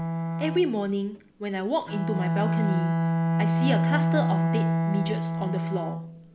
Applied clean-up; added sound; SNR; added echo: none; Bowed string instrument; -4 dB; none.